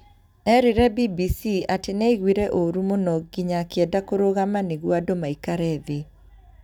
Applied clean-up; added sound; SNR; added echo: none; none; none; none.